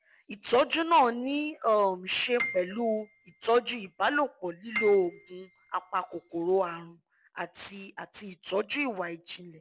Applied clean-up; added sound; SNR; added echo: none; Piano; 11 dB; none.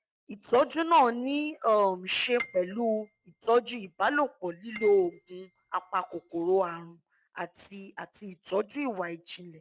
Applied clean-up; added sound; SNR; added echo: neural mask model RNNoise.